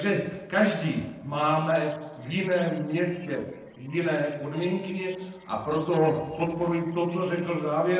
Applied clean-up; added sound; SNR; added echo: neural separator model SepFormer DNS4.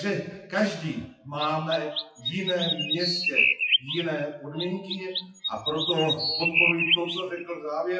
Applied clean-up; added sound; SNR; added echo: classical method WPE with log-MMSE.